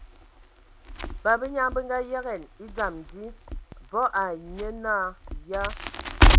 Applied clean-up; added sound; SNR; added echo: none; Crackle; -4 dB; none.